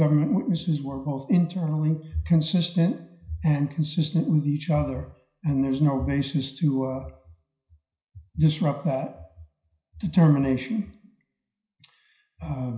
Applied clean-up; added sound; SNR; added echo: none; none; none; reverberation time 0.5 s.